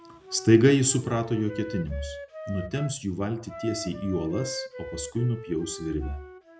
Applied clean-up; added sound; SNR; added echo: none; Wind instrument, woodwind instrument; 14 dB; none.